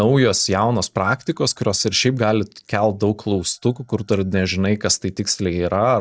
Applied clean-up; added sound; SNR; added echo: neural mask model DeepFilterNet 3.